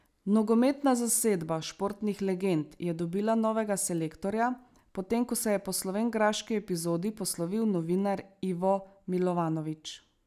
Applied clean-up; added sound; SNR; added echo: none; none; none; none.